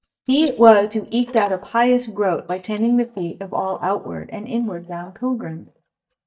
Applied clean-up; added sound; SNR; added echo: neural mask model DeepFilterNet 3.